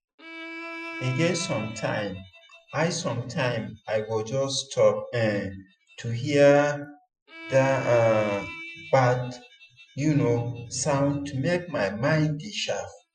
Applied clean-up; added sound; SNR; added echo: classical method Wiener filter.